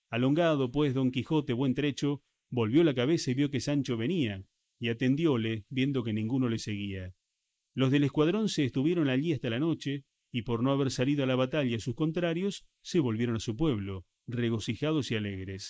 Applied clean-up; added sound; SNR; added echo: neural mask model Resemble Enhance denoiser.